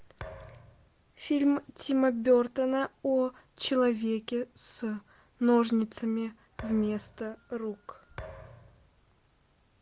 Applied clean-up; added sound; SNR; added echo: none; Thump, thud; 17 dB; none.